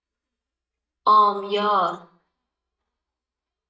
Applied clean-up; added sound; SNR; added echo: neural mask model DeepFilterNet 3.